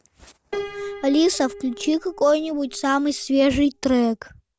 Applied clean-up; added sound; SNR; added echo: none; Piano; 15 dB; none.